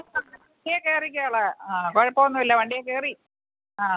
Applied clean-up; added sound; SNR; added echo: none; none; none; none.